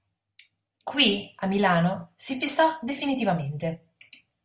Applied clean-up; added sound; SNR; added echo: none; none; none; none.